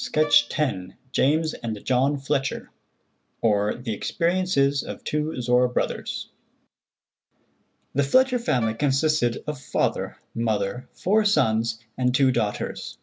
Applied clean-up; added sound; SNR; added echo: none; Wind instrument, woodwind instrument; 16 dB; none.